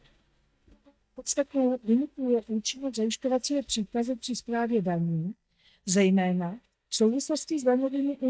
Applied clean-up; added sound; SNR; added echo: neural mask model DeepFilterNet 3.